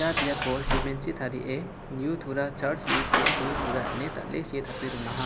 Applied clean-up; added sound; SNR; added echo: none; Sliding door; -1 dB; none.